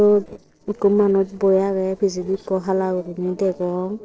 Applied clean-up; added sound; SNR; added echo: neural separator model SepFormer DNS4.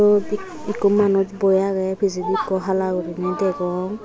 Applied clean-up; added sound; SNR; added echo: none; none; none; none.